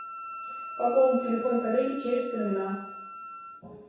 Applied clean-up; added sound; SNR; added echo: none; Wind instrument, woodwind instrument; 11 dB; reverberation time 0.7 s.